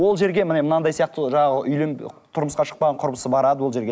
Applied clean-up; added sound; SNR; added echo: none; none; none; none.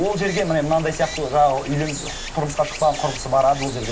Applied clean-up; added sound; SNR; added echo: none; Stream; 11 dB; reverberation time 0.2 s.